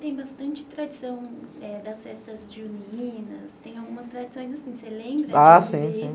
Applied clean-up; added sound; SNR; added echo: none; none; none; none.